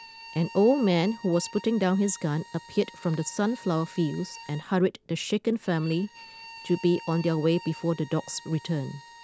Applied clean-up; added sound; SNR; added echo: none; Bowed string instrument; 19 dB; none.